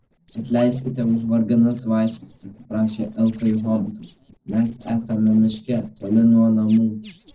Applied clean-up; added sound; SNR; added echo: neural separator model SepFormer DNS4.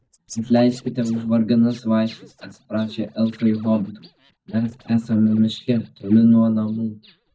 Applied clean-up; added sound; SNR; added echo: neural mask model DeepFilterNet 3.